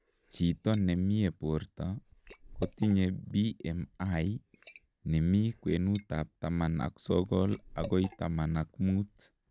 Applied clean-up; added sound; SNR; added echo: none; Liquid; 20 dB; none.